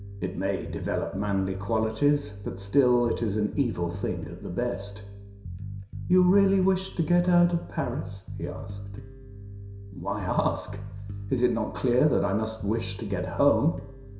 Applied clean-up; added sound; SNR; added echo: none; Bass guitar; 10 dB; reverberation time 0.7 s.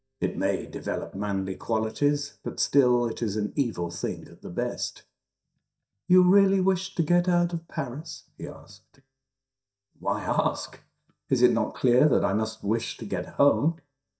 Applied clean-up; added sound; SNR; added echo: neural mask model DeepFilterNet 3.